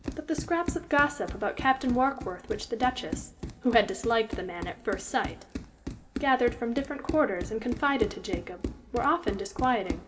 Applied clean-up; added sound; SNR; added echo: none; Run; 9 dB; reverberation time 1.9 s.